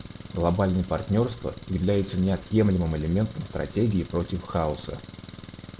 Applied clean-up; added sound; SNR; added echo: none; Engine; 15 dB; none.